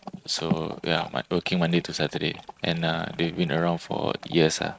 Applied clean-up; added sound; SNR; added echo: neural mask model RNNoise.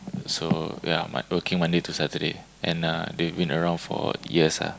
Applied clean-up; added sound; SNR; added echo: none; none; none; none.